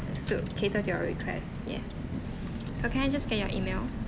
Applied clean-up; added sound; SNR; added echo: none; Car; 1 dB; none.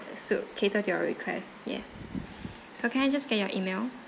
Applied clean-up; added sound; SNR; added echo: none; none; none; none.